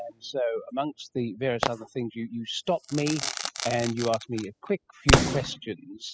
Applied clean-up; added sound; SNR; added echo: classical method spectral subtraction.